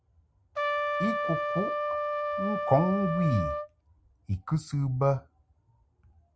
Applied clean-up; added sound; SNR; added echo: none; Trumpet; 0 dB; none.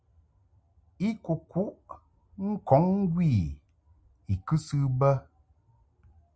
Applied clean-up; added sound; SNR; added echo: none; none; none; none.